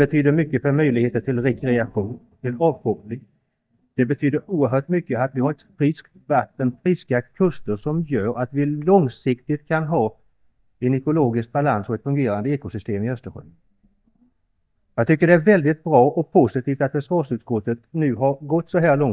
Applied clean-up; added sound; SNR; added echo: neural mask model DeepFilterNet 3.